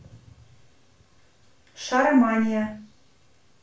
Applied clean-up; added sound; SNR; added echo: none; none; none; reverberation time 0.3 s.